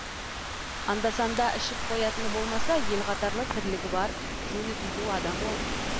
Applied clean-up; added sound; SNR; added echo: none; Rain / Thunderstorm; 0 dB; none.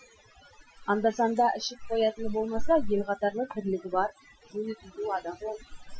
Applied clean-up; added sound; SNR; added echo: classical method Wiener filter.